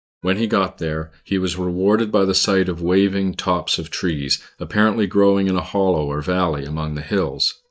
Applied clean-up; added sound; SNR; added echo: neural mask model DeepFilterNet 3.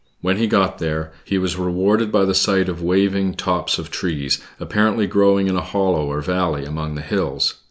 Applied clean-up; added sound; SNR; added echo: none; none; none; none.